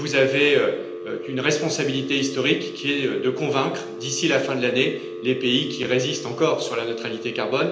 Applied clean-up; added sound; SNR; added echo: none; Telephone; 11 dB; reverberation time 0.8 s.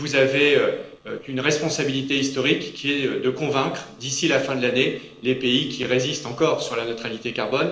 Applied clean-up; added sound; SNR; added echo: neural separator model SepFormer DNS4.